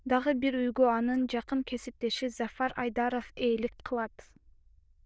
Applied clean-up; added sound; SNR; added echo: neural diffusion model UNIVERSE++.